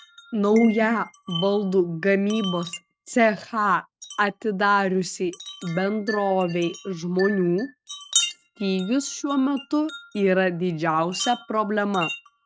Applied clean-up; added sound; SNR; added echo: neural mask model RNNoise.